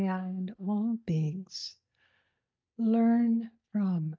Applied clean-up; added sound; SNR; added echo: neural mask model DeepFilterNet 3.